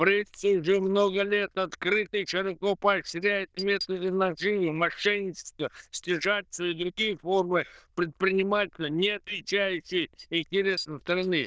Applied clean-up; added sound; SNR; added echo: neural diffusion model UNIVERSE++.